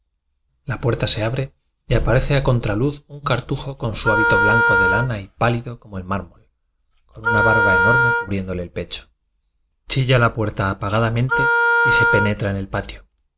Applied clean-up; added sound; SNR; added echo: none; Wind instrument, woodwind instrument; -3 dB; none.